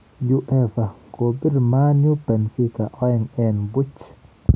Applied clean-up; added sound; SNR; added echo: none; none; none; none.